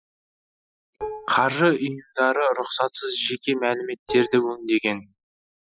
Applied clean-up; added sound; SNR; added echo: classical method Wiener filter.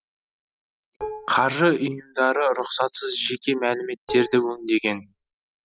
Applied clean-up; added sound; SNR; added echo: none; Dishes, pots, and pans; 13 dB; none.